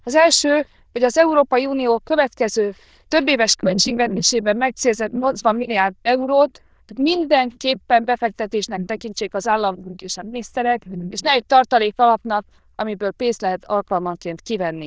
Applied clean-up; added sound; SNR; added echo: neural diffusion model UNIVERSE++.